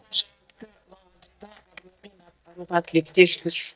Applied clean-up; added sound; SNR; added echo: neural mask model DeepFilterNet 3.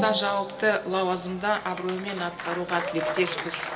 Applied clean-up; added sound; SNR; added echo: none; Applause; 7 dB; reverberation time 0.2 s.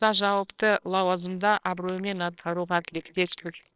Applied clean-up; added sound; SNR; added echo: neural separator model SepFormer WHAMR!.